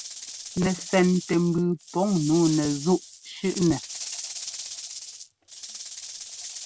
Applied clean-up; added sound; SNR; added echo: none; Rattle / Rattle (instrument); 11 dB; none.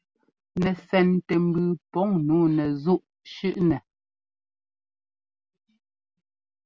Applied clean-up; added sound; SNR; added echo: none; none; none; none.